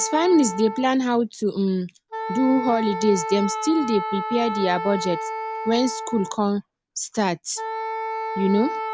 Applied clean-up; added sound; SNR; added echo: none; Wind instrument, woodwind instrument; 7 dB; none.